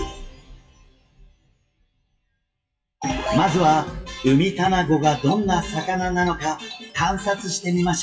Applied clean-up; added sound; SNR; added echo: classical method WPE with log-MMSE.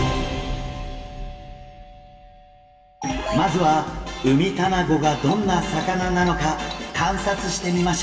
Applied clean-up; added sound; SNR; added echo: none; Doorbell; 17 dB; reverberation time 2.8 s.